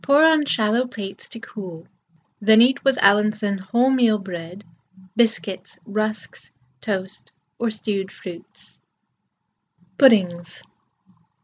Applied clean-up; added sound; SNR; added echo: none; none; none; none.